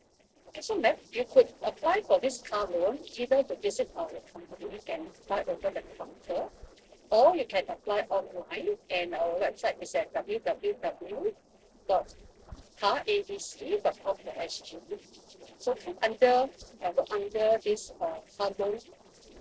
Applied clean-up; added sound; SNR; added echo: neural separator model SepFormer DNS4.